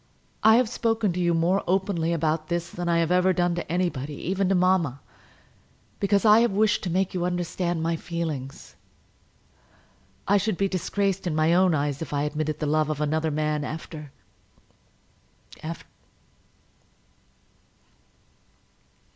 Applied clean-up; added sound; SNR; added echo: none; none; none; none.